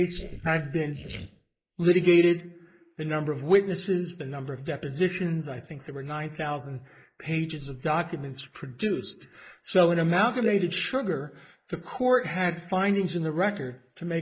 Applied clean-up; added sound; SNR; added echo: neural mask model Resemble Enhance denoiser.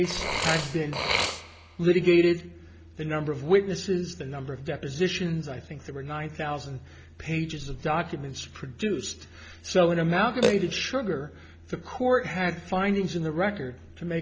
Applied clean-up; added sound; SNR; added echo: none; Burping, eructation; 10 dB; none.